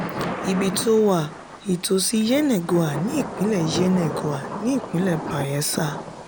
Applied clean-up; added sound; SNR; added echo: none; Thunder / Rain; 8 dB; none.